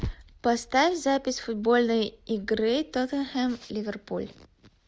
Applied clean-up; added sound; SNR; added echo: none; none; none; none.